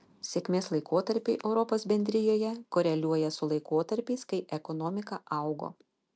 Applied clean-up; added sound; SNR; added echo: none; none; none; none.